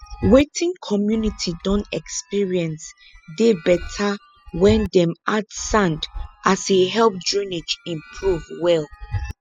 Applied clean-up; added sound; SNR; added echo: classical method spectral subtraction.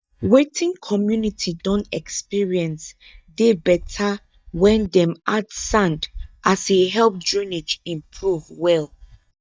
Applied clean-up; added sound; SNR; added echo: neural mask model DeepFilterNet 3.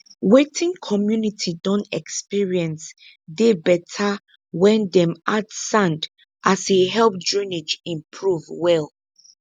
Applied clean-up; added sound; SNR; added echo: none; none; none; none.